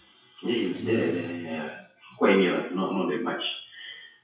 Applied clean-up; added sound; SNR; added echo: classical method WPE with log-MMSE.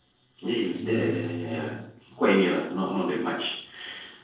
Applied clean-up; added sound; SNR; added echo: neural separator model SepFormer DNS4.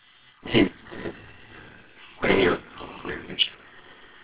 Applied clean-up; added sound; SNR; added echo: neural separator model SepFormer WHAMR!.